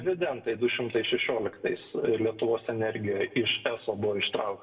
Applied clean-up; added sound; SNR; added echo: none; none; none; reverberation time 0.5 s.